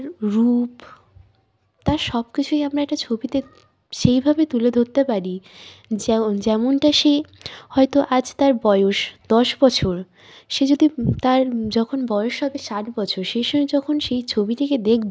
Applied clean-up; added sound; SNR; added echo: none; none; none; none.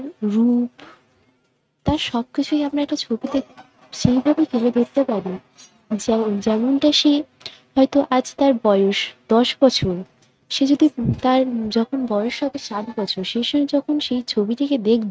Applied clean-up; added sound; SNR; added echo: neural mask model RNNoise.